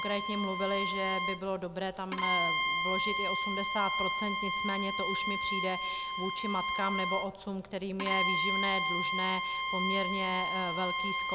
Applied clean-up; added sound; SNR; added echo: none; Bowed string instrument; -3 dB; none.